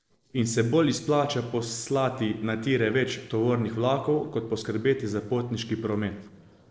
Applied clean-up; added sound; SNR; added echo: neural separator model SepFormer DNS4.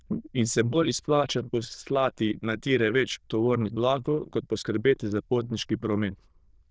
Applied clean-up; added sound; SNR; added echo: neural diffusion model UNIVERSE++.